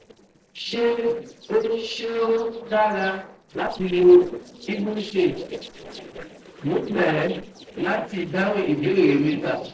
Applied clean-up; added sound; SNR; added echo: neural separator model SepFormer DNS4.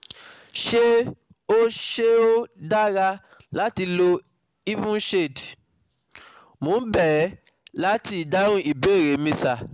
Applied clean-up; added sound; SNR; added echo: none; none; none; none.